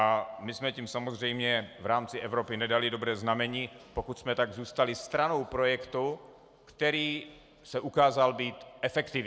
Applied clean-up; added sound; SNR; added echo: none; none; none; none.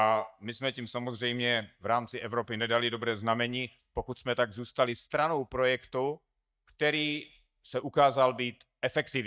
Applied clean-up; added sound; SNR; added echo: neural mask model DeepFilterNet 3.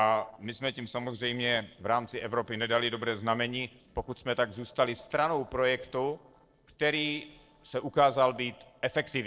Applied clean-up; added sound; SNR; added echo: neural separator model SepFormer DNS4.